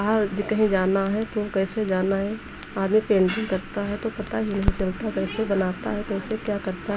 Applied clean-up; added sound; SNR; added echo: none; Crackle; 12 dB; none.